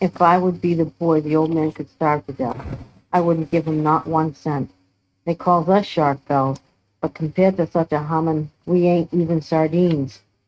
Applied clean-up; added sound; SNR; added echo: neural mask model RNNoise.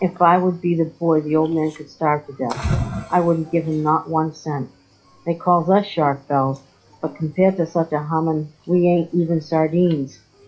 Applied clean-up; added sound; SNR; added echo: classical method log-MMSE.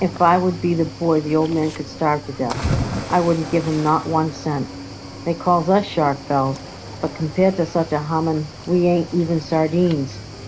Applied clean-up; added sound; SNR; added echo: none; Cricket / Waves, surf; 11 dB; none.